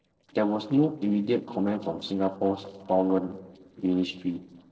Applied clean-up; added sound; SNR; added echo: neural separator model SepFormer DNS4.